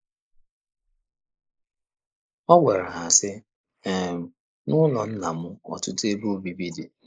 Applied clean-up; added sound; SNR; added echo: neural mask model Resemble Enhance denoiser.